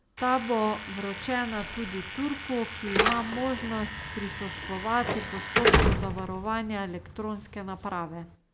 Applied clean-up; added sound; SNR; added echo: none; Slam / Alarm; -1 dB; none.